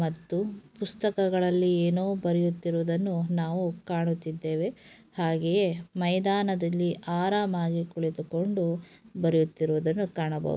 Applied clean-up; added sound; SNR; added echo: none; none; none; none.